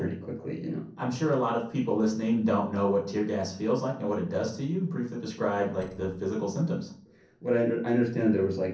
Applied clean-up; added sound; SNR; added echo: neural separator model SepFormer DNS4.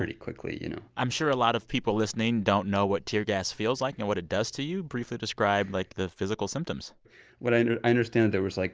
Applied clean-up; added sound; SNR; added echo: none; none; none; none.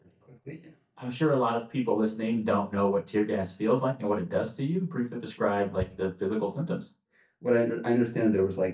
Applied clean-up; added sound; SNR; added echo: neural mask model DeepFilterNet 3.